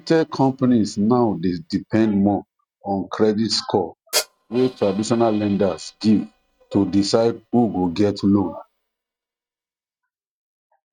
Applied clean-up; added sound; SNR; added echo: neural mask model RNNoise.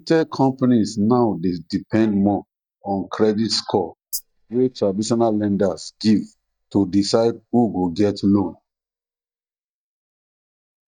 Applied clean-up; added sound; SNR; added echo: neural mask model DeepFilterNet 3.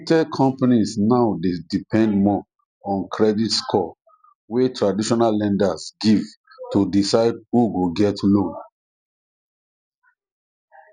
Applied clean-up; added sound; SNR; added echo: none; none; none; none.